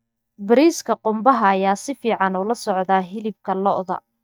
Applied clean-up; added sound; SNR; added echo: neural mask model DeepFilterNet 3.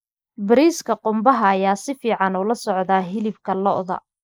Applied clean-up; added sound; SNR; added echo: neural mask model Resemble Enhance denoiser.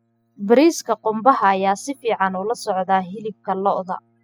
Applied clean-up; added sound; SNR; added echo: classical method spectral subtraction.